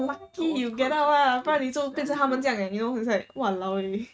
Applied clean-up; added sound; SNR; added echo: neural mask model RNNoise.